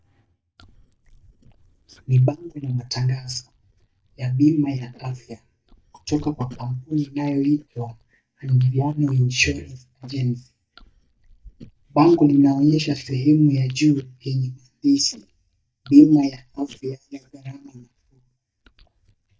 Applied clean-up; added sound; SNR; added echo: neural mask model DeepFilterNet 3.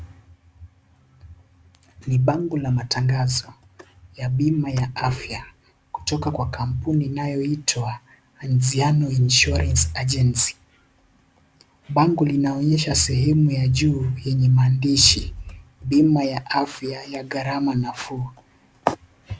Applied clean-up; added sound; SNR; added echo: none; none; none; none.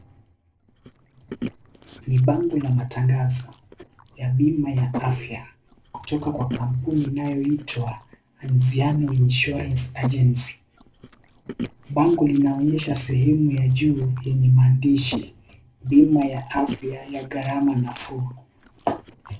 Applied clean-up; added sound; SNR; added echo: neural separator model SepFormer DNS4.